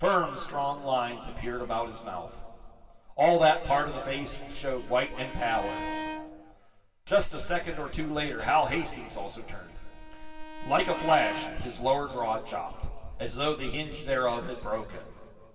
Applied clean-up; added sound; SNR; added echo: none; Bowed string instrument; 11 dB; reverberation time 2.4 s.